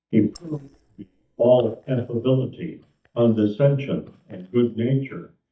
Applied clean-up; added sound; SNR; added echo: neural mask model DeepFilterNet 3.